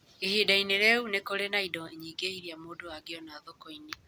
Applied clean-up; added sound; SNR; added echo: none; none; none; none.